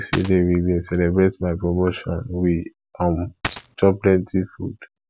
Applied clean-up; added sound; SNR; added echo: none; Coin (dropping); 6 dB; none.